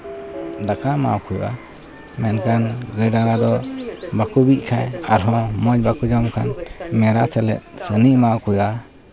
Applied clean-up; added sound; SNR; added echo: none; Subway, metro, underground; 13 dB; none.